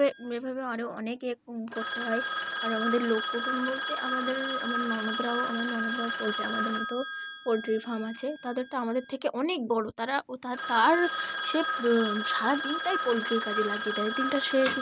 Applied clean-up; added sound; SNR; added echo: none; Telephone; 4 dB; none.